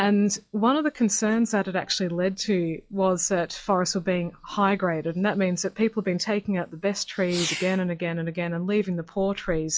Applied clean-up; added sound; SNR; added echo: classical method log-MMSE.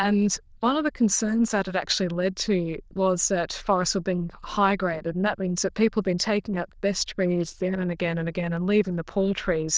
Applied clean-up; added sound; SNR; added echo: neural diffusion model UNIVERSE++.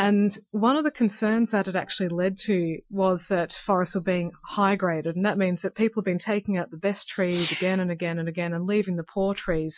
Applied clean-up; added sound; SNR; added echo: classical method Wiener filter.